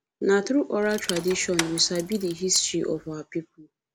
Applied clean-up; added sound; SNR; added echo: none; Rattle / Keys jangling; 10 dB; none.